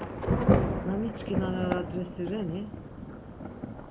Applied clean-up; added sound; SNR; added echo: none; Thunder / Rain; -5 dB; reverberation time 0.8 s.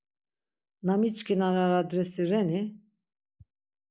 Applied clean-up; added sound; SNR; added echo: none; none; none; none.